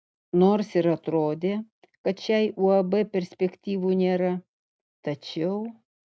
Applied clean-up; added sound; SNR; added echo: none; none; none; none.